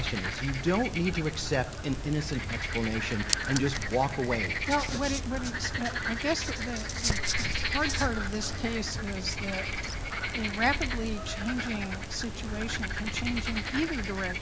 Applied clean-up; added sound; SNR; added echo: none; Frog; 0 dB; none.